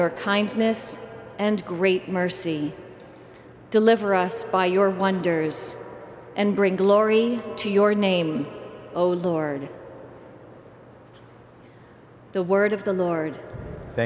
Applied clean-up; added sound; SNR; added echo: none; none; none; none.